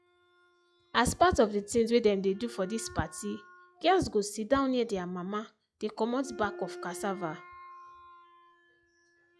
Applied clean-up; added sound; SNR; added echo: classical method log-MMSE.